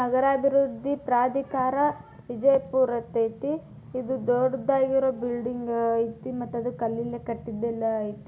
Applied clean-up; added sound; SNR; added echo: none; none; none; none.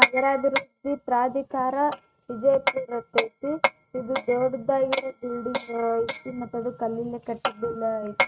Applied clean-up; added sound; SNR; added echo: neural mask model RNNoise.